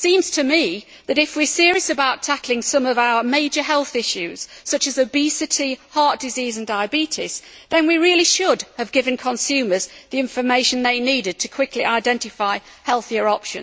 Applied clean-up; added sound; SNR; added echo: none; none; none; none.